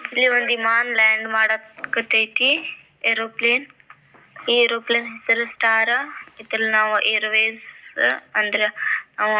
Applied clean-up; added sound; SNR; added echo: none; none; none; none.